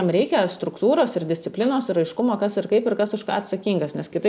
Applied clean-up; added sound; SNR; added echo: none; none; none; none.